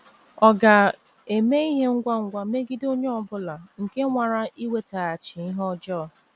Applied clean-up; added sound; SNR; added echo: none; none; none; none.